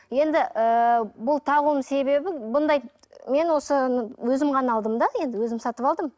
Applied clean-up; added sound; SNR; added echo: none; none; none; none.